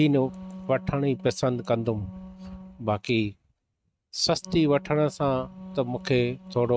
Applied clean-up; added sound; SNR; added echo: neural mask model RNNoise.